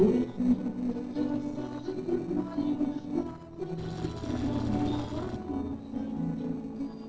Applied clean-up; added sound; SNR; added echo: neural separator model SepFormer DNS4.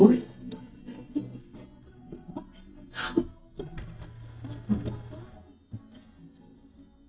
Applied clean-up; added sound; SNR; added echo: neural mask model DeepFilterNet 3.